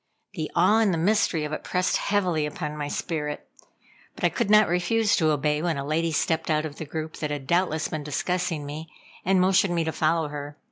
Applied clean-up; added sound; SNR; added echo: none; none; none; none.